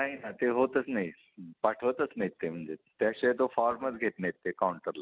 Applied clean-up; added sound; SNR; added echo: none; none; none; none.